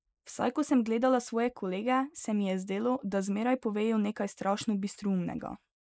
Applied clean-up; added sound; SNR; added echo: neural mask model Resemble Enhance denoiser.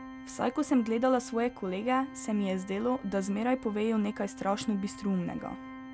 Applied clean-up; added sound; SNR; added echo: none; Organ; 15 dB; none.